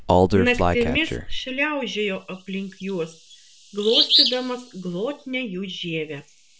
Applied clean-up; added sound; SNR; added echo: none; Bird vocalization, bird call, bird song; -2 dB; none.